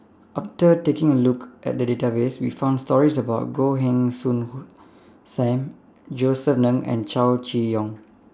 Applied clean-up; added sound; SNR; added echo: none; none; none; none.